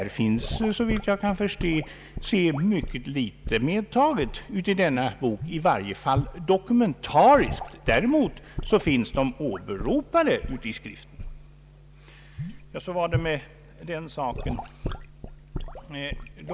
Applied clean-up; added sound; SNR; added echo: none; Sink (filling or washing) / Gurgling / Liquid; 11 dB; none.